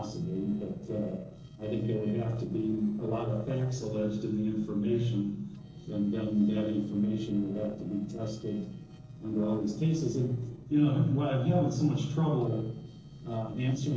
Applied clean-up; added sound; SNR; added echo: neural separator model SepFormer DNS4.